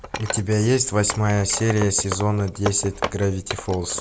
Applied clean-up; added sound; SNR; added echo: none; Wood; 10 dB; none.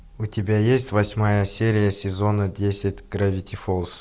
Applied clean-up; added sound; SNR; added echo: none; none; none; none.